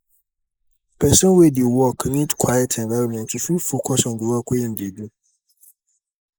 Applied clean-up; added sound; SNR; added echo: neural mask model Resemble Enhance denoiser.